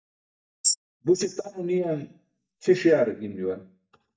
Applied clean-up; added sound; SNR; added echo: neural mask model DeepFilterNet 3.